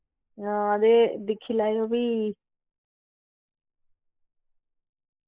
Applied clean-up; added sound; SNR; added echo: neural mask model Resemble Enhance denoiser.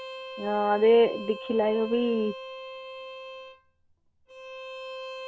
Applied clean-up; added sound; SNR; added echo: none; Bowed string instrument; 12 dB; none.